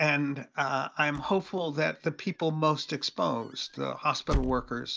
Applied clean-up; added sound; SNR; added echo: none; Squeak / Slam / Wood; 9 dB; none.